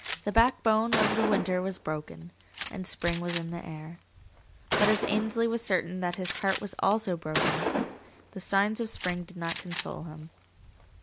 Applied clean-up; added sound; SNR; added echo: none; Gunshot, gunfire; 5 dB; none.